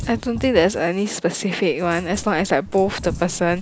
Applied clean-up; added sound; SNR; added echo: none; Cat; 14 dB; none.